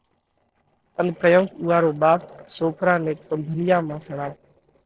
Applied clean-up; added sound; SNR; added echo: neural separator model SepFormer DNS4.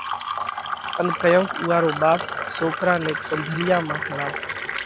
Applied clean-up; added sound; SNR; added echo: none; Fill (with liquid); 5 dB; none.